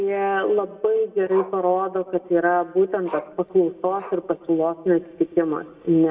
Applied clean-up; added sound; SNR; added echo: none; Growling; 20 dB; reverberation time 0.9 s.